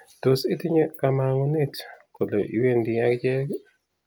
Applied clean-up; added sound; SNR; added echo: none; none; none; none.